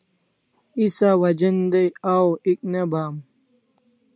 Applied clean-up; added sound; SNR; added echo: none; none; none; none.